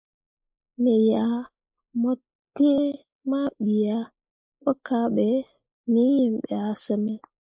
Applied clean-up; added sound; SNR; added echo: neural mask model Resemble Enhance denoiser.